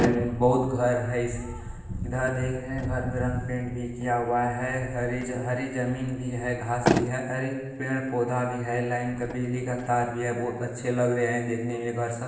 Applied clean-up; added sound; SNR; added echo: none; Motor vehicle (road); 9 dB; reverberation time 1.1 s.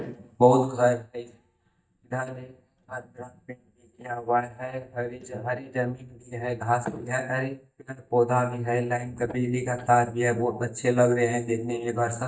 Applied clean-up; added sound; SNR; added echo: neural mask model DeepFilterNet 3.